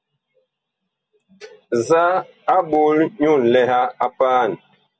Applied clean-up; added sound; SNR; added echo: none; none; none; none.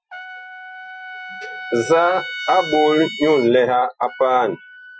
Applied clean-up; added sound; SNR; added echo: classical method Wiener filter.